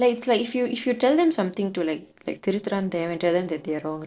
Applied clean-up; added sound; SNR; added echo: neural separator model SepFormer DNS4.